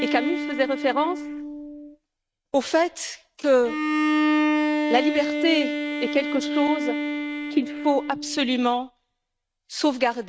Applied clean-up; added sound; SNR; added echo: neural mask model RNNoise.